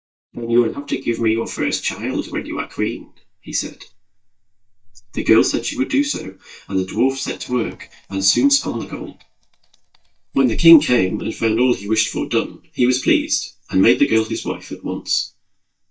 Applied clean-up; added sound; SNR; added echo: neural mask model DeepFilterNet 3.